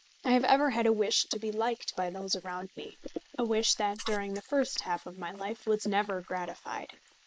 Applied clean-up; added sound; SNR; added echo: neural mask model Resemble Enhance denoiser.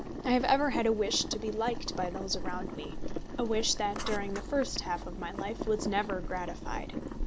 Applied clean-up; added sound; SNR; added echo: none; Boiling; 4 dB; none.